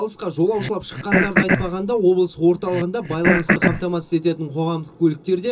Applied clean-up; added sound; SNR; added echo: none; Cough; 1 dB; reverberation time 0.2 s.